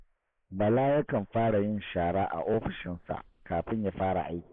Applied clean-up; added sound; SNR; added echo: neural mask model Resemble Enhance denoiser.